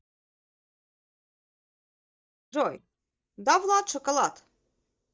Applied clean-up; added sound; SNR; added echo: neural mask model DeepFilterNet 3.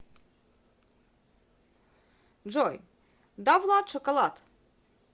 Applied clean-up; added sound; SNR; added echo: none; none; none; none.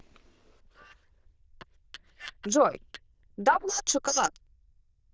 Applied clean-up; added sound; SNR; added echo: neural diffusion model UNIVERSE++.